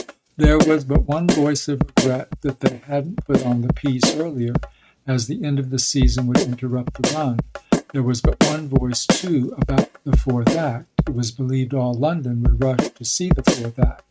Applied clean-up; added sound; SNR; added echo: neural mask model RNNoise.